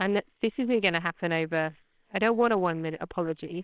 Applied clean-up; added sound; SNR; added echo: neural separator model SepFormer WHAMR!.